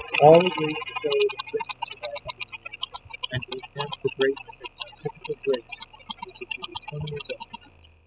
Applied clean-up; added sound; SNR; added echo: classical method spectral subtraction.